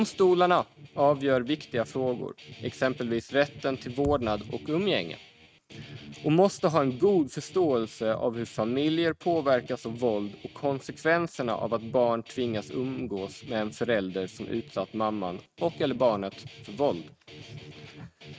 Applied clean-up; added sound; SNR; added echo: neural mask model RNNoise.